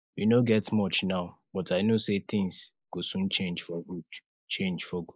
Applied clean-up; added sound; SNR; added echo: neural mask model Resemble Enhance denoiser.